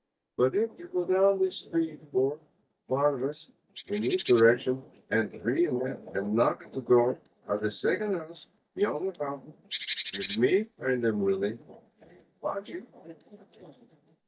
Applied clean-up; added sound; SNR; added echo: neural mask model DeepFilterNet 3.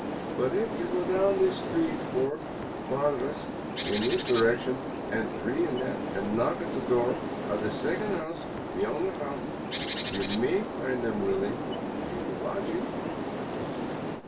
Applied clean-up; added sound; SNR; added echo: none; Bird; 3 dB; reverberation time 0.2 s.